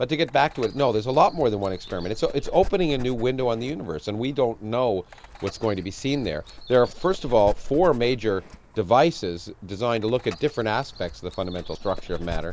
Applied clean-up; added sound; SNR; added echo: none; Dog; 12 dB; none.